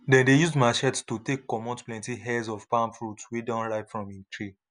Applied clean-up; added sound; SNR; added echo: none; none; none; none.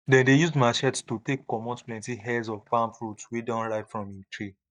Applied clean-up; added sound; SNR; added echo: neural mask model DeepFilterNet 3.